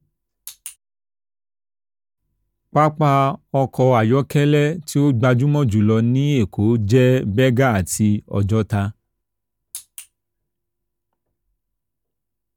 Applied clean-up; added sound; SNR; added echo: none; none; none; none.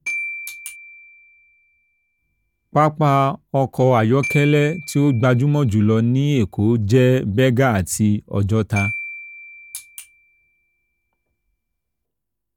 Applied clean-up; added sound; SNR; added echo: none; Glockenspiel; 15 dB; none.